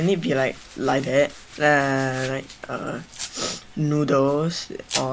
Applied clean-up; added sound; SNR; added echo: none; Domestic sounds, home sounds; 15 dB; none.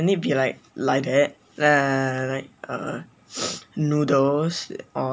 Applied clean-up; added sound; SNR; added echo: none; none; none; none.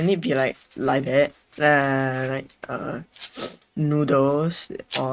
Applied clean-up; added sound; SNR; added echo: neural mask model RNNoise.